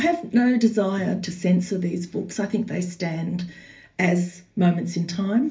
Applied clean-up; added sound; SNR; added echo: none; none; none; reverberation time 0.3 s.